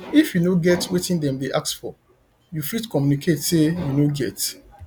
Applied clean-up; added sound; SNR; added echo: none; none; none; none.